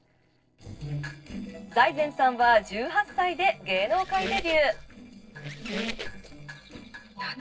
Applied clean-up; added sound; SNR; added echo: neural separator model SepFormer DNS4.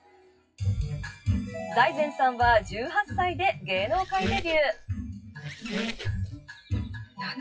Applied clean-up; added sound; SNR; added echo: classical method WPE with log-MMSE.